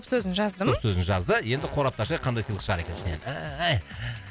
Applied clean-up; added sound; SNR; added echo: none; Fart; 16 dB; none.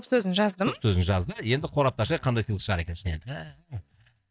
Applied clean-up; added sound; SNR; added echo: neural mask model DeepFilterNet 3.